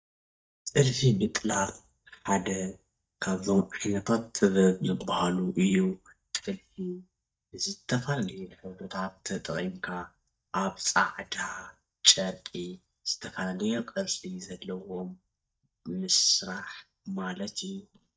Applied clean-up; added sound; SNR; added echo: neural mask model DeepFilterNet 3.